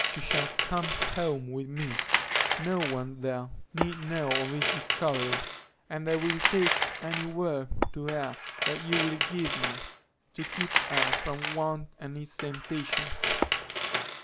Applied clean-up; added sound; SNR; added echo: none; Tap / Hammer + Tools; -1 dB; none.